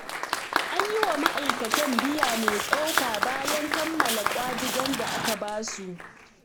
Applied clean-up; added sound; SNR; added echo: none; Applause + Walk, footsteps; -2 dB; none.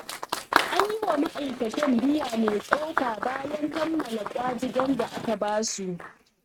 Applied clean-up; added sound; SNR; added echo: neural mask model RNNoise.